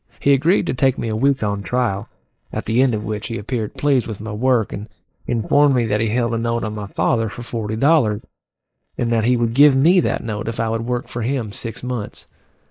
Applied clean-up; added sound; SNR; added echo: neural mask model Resemble Enhance denoiser.